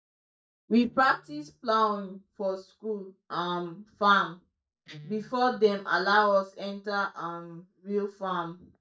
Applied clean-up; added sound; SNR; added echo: neural mask model DeepFilterNet 3.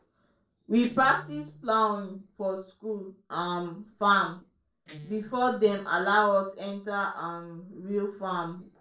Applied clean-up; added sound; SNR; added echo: neural separator model SepFormer DNS4.